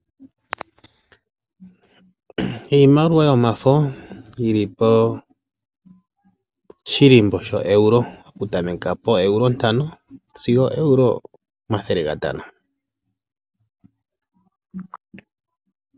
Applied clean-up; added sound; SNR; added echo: none; none; none; none.